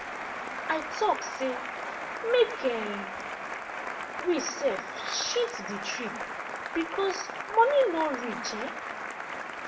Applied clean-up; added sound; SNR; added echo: none; Applause; 5 dB; reverberation time 0.4 s.